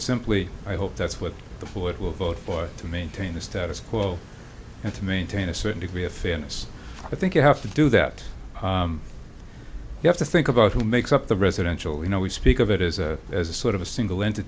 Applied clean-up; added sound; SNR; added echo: none; none; none; none.